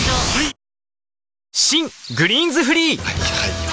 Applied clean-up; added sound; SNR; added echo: none; none; none; none.